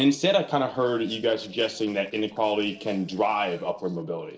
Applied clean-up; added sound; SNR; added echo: neural separator model SepFormer DNS4.